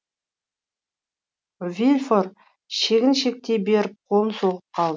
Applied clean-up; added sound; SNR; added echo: none; none; none; none.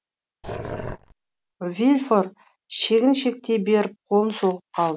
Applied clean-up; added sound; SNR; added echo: none; Growling; 11 dB; none.